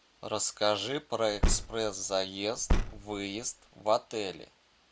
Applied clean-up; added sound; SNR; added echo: none; Car; -1 dB; none.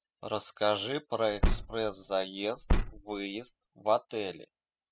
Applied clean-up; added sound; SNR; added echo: classical method spectral subtraction.